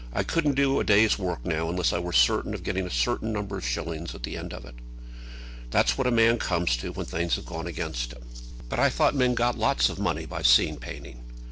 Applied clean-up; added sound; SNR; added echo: none; none; none; none.